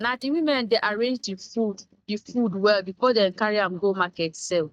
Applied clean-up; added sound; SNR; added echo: neural mask model DeepFilterNet 3.